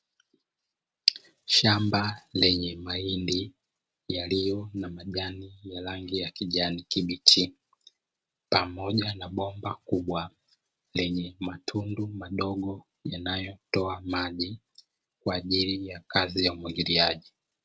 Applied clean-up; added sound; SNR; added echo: none; none; none; none.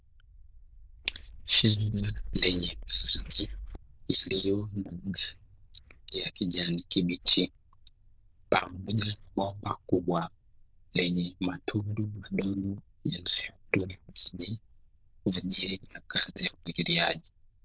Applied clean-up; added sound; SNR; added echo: neural diffusion model UNIVERSE++.